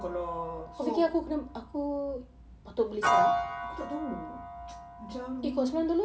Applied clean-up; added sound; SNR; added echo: none; Piano; 2 dB; none.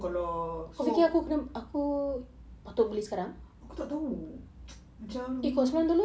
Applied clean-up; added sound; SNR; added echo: none; none; none; none.